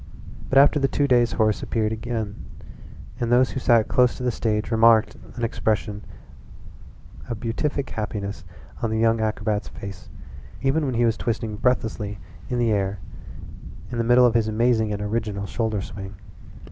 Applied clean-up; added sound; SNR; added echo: none; Wind; 10 dB; none.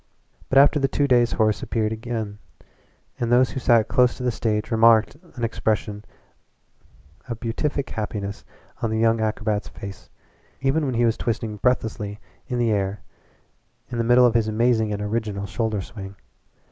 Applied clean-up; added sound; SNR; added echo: none; none; none; none.